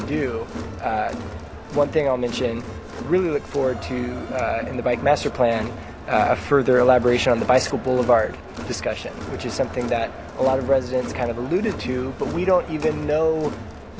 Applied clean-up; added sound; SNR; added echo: none; Crowd; 10 dB; none.